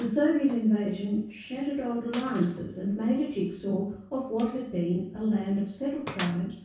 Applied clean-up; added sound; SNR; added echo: none; Gunshot, gunfire; 18 dB; reverberation time 0.6 s.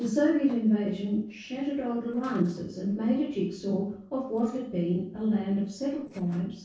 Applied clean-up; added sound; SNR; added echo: neural separator model SepFormer DNS4.